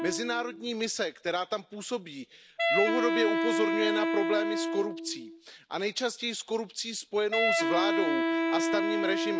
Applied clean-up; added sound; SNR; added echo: none; Wind instrument, woodwind instrument; -1 dB; none.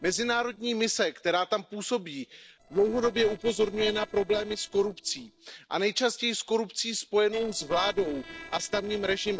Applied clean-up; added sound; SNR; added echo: neural separator model SepFormer DNS4.